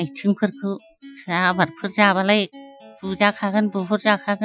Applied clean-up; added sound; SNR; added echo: classical method Wiener filter.